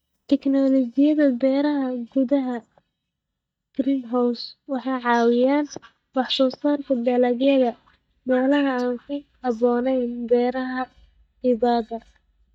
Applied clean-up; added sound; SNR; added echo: neural mask model DeepFilterNet 3.